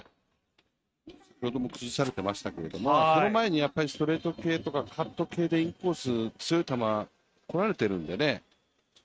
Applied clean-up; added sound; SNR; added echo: neural mask model RNNoise.